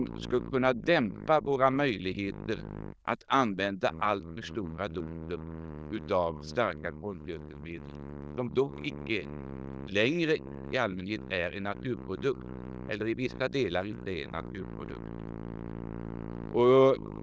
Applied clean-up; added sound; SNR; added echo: neural diffusion model UNIVERSE++.